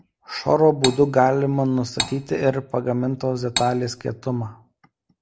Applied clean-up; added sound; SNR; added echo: none; Cutlery, silverware; 7 dB; none.